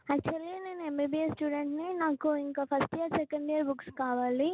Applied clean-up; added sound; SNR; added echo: none; none; none; none.